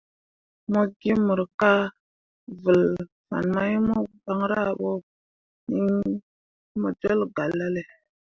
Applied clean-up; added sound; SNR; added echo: none; none; none; none.